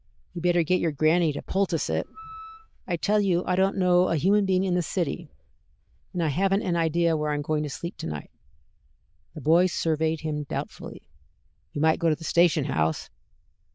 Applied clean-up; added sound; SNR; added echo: neural diffusion model UNIVERSE++.